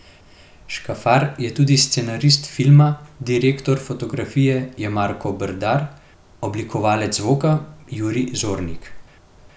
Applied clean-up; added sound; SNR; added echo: none; none; none; none.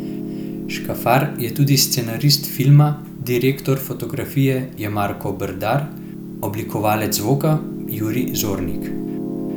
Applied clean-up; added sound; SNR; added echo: none; Piano; 9 dB; none.